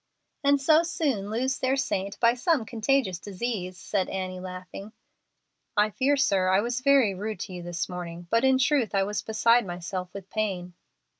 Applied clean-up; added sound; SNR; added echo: none; none; none; none.